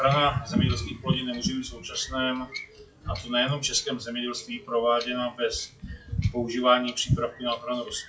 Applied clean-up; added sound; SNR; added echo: classical method WPE with log-MMSE.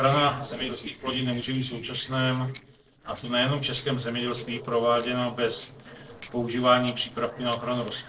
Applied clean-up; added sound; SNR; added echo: neural separator model SepFormer DNS4.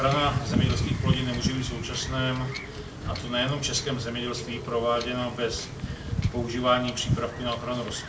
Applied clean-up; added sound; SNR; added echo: none; Wind / Ocean / Boat, Water vehicle; 2 dB; reverberation time 0.3 s.